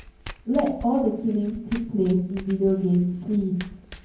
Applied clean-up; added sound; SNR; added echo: none; Domestic sounds, home sounds; 17 dB; reverberation time 0.9 s.